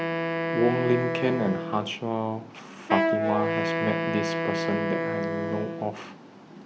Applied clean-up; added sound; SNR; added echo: none; Wind instrument, woodwind instrument; 0 dB; none.